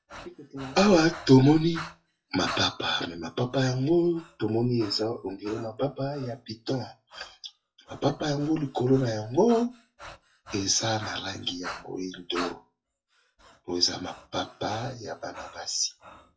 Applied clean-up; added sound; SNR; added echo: classical method WPE with log-MMSE.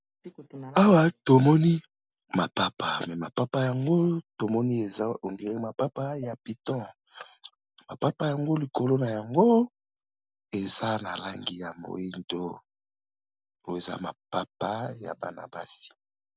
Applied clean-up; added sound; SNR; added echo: none; none; none; none.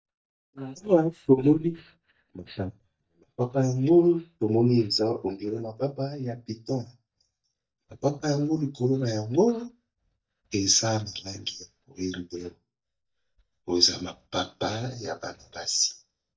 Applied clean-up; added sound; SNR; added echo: neural mask model DeepFilterNet 3.